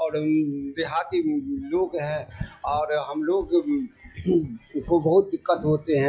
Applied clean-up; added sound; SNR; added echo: classical method log-MMSE.